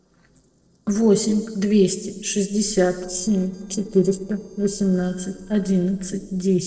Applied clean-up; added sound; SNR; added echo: neural separator model SepFormer DNS4.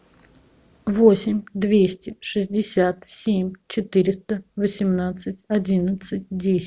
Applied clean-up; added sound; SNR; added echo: none; none; none; none.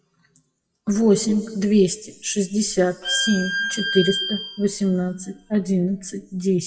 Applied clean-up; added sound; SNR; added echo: classical method WPE with log-MMSE.